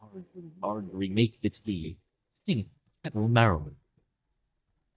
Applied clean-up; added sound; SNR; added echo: neural mask model DeepFilterNet 3.